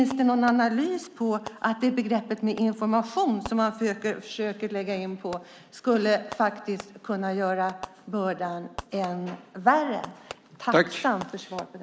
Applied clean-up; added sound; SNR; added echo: none; Fireworks; 20 dB; none.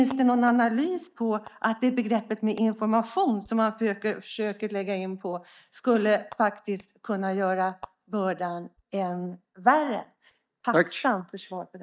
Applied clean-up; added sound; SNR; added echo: neural mask model DeepFilterNet 3.